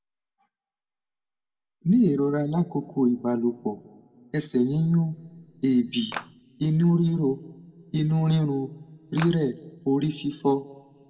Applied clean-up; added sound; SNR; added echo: none; Clapping; 10 dB; reverberation time 1.9 s.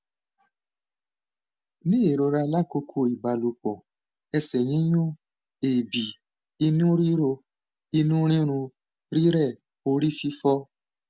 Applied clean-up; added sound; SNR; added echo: none; none; none; none.